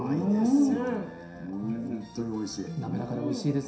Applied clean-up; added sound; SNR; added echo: none; none; none; reverberation time 0.7 s.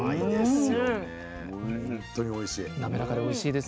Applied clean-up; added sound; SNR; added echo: none; none; none; none.